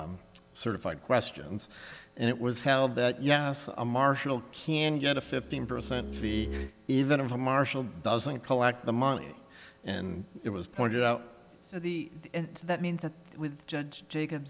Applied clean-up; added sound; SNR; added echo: none; Bowed string instrument; 8 dB; none.